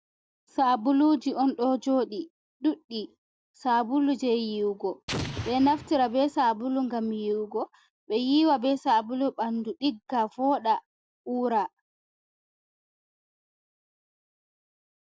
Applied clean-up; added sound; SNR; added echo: none; Explosion; 9 dB; none.